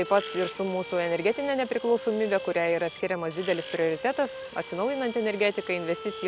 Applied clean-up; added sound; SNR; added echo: none; Tools + Bowed string instrument; 12 dB; none.